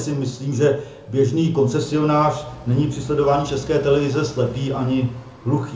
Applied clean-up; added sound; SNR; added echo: none; Motorcycle; 19 dB; reverberation time 0.6 s.